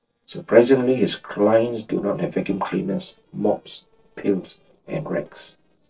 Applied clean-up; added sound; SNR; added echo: neural separator model SepFormer DNS4.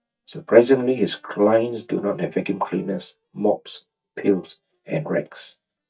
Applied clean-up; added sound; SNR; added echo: neural mask model DeepFilterNet 3.